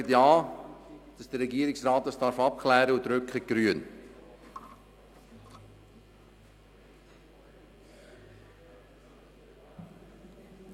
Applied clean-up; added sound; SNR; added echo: none; none; none; none.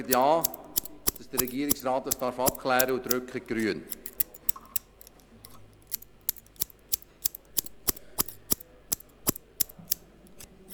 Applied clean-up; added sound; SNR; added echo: none; Scissors; 1 dB; none.